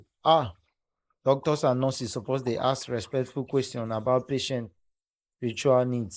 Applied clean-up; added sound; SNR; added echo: neural mask model Resemble Enhance denoiser.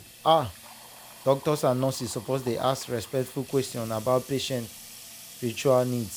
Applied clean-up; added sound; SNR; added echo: none; Sink (filling or washing) / Water tap, faucet; 18 dB; none.